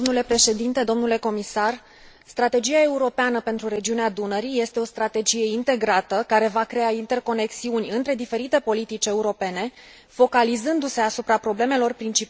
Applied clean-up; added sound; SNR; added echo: none; none; none; none.